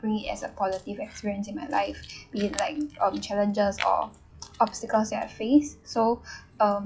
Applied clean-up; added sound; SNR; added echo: classical method log-MMSE.